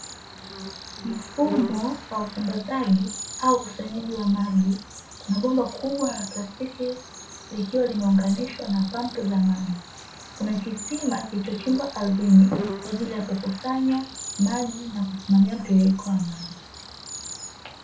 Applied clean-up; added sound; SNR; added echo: none; Cricket; 13 dB; reverberation time 0.3 s.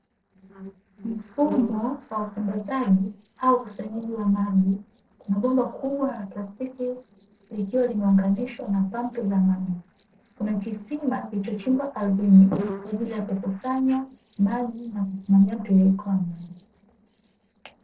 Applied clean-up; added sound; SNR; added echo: neural separator model SepFormer DNS4.